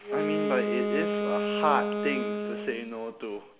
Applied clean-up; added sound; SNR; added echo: none; Wind instrument, woodwind instrument; -1 dB; none.